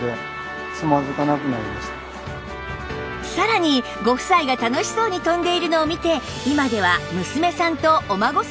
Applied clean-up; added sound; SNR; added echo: none; none; none; none.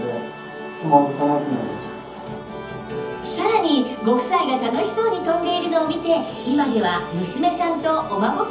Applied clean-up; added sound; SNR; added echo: none; none; none; reverberation time 0.7 s.